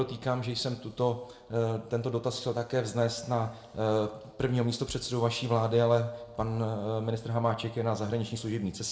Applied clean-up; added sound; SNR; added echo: none; none; none; reverberation time 0.8 s.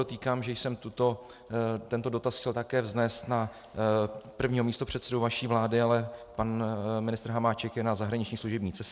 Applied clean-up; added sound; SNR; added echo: none; none; none; none.